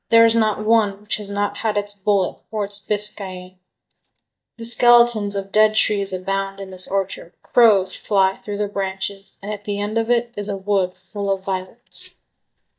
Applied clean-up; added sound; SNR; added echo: neural mask model DeepFilterNet 3.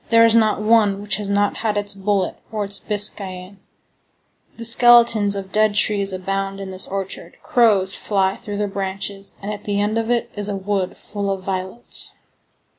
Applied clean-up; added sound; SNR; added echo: none; none; none; none.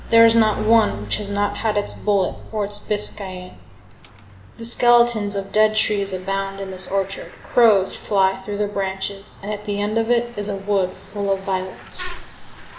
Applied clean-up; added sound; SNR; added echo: none; Mechanisms / Bicycle; 16 dB; reverberation time 0.9 s.